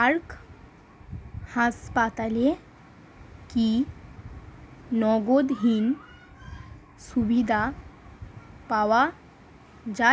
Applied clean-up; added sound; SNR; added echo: none; none; none; none.